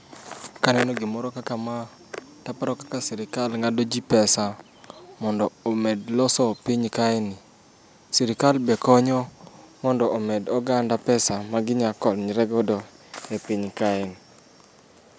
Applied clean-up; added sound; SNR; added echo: none; none; none; none.